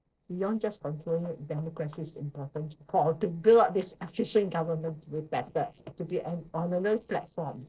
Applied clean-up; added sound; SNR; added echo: neural separator model SepFormer DNS4.